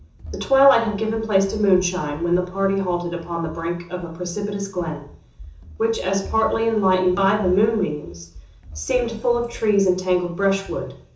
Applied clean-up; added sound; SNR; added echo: none; Run; 19 dB; reverberation time 0.7 s.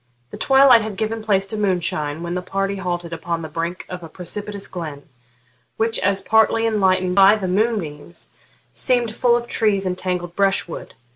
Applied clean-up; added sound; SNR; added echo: none; none; none; none.